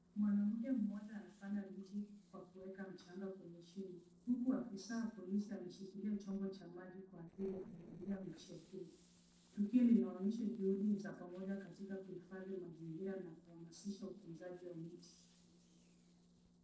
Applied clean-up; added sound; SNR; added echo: neural separator model SepFormer DNS4.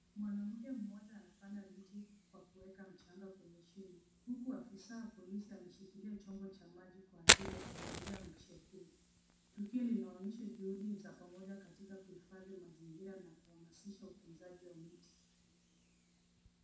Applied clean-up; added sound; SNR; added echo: none; Fire; -5 dB; reverberation time 0.6 s.